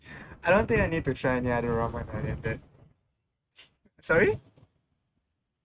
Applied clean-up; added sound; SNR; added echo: neural mask model RNNoise.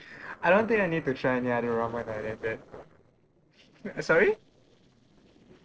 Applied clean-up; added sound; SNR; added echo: neural separator model SepFormer DNS4.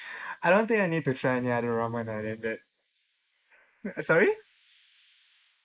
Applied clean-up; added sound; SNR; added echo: neural mask model Resemble Enhance denoiser.